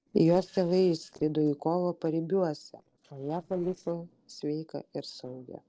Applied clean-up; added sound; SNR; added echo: neural separator model SepFormer DNS4.